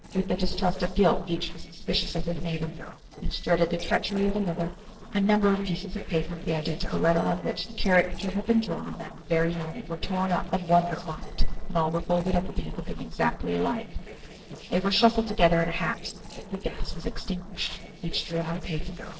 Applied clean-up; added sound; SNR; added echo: neural separator model SepFormer DNS4.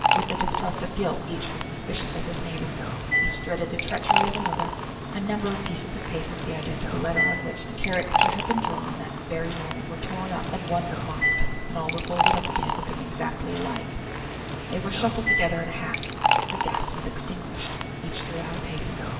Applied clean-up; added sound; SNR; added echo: none; Liquid; -3 dB; reverberation time 1.7 s.